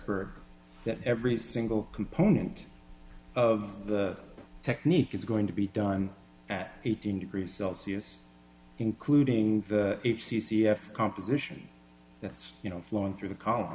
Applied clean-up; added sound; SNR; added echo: none; none; none; none.